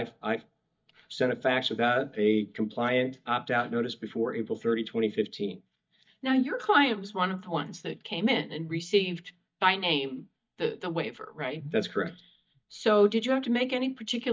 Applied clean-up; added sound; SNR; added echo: neural mask model DeepFilterNet 3.